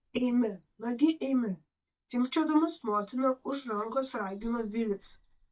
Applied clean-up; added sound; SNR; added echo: neural mask model DeepFilterNet 3.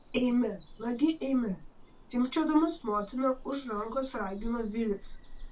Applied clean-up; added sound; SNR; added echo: none; Bird vocalization, bird call, bird song; 15 dB; reverberation time 0.2 s.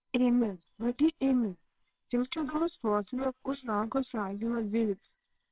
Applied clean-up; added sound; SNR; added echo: neural separator model SepFormer WHAMR!.